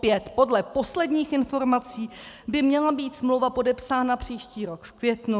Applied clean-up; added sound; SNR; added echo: none; none; none; none.